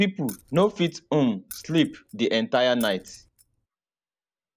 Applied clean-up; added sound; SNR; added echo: none; Keys jangling; 20 dB; none.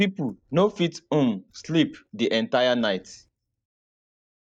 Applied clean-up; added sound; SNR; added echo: neural mask model DeepFilterNet 3.